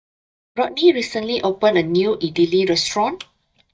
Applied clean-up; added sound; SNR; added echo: neural mask model DeepFilterNet 3.